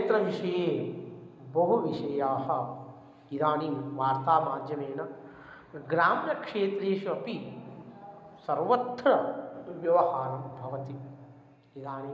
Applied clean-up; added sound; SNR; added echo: none; none; none; none.